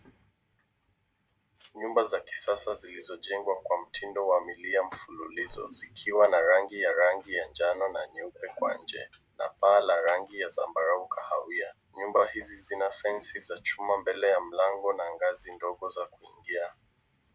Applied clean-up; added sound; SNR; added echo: none; none; none; none.